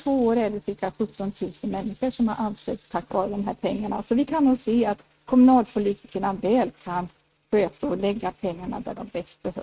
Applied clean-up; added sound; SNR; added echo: neural mask model RNNoise.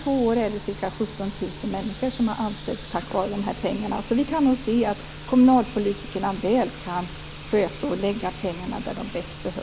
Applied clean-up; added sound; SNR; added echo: none; Sink (filling or washing) / Water tap, faucet; 19 dB; none.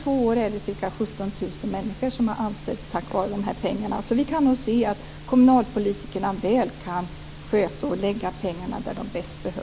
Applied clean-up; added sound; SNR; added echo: none; none; none; none.